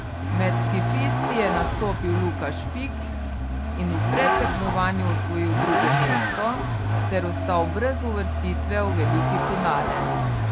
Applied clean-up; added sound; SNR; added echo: none; Vehicle; -4 dB; none.